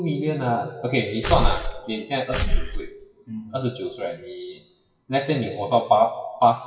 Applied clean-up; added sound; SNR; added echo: classical method WPE with log-MMSE.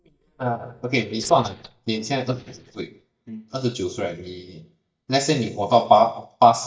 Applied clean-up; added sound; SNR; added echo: neural mask model DeepFilterNet 3.